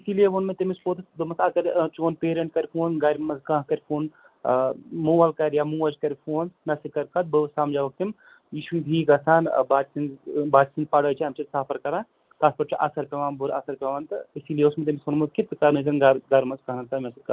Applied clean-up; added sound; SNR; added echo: none; none; none; none.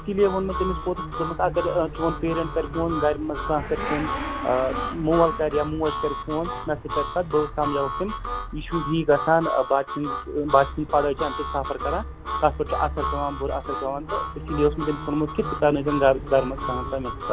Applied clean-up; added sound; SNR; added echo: none; Motorcycle / Accelerating, revving, vroom + Harmonica; 6 dB; none.